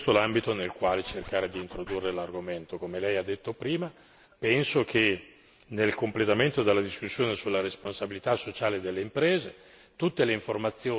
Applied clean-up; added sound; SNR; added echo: none; Scratching (performance technique); 17 dB; none.